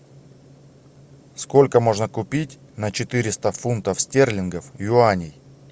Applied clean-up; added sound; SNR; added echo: none; none; none; none.